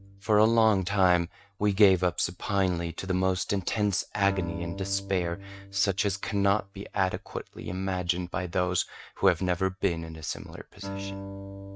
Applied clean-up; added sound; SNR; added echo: neural mask model RNNoise.